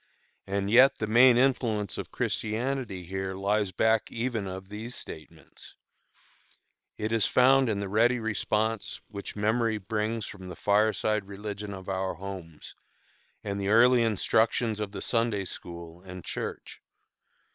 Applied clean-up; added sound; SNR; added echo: neural separator model SepFormer WHAM!.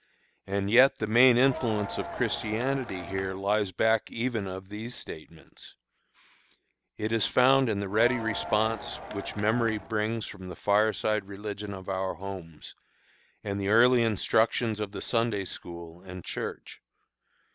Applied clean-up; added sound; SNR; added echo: none; Crowd; 10 dB; none.